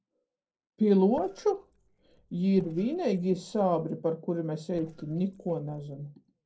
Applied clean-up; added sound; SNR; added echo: neural separator model SepFormer DNS4.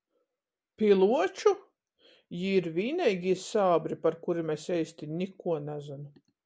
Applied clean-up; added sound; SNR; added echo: none; none; none; none.